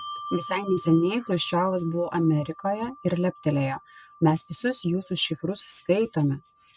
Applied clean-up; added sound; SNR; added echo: none; Bell; 18 dB; none.